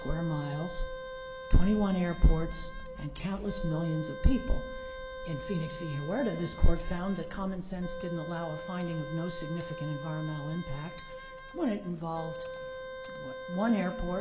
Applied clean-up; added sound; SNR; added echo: none; Wind instrument, woodwind instrument; 12 dB; reverberation time 1.6 s.